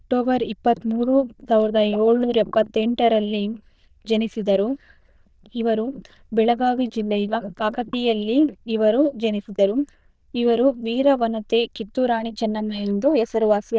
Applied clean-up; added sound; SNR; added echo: neural diffusion model UNIVERSE++.